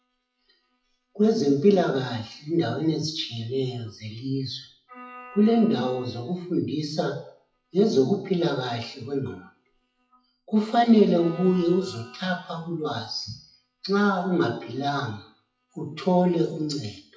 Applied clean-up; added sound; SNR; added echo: classical method WPE with log-MMSE.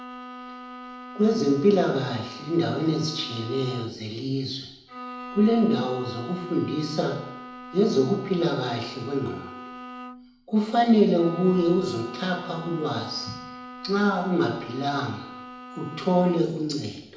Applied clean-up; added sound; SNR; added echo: none; Bowed string instrument; 15 dB; reverberation time 0.8 s.